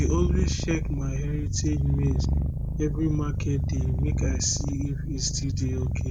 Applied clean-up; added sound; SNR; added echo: none; Purr; -3 dB; none.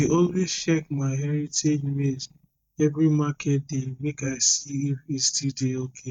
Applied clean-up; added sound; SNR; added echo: neural mask model DeepFilterNet 3.